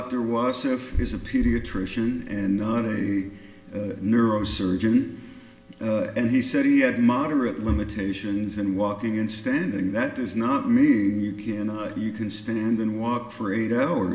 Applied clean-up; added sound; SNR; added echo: none; none; none; reverberation time 0.9 s.